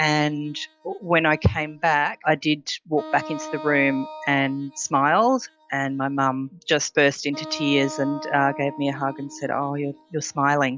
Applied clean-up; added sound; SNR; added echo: classical method log-MMSE.